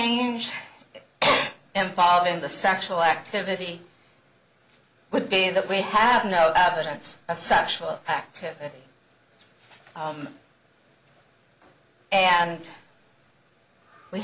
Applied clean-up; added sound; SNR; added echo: none; none; none; none.